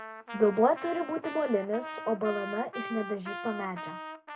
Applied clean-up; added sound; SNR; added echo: none; Trumpet; 10 dB; none.